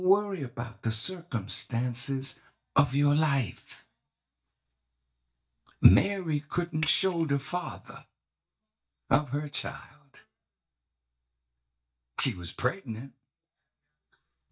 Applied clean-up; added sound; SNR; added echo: neural mask model DeepFilterNet 3.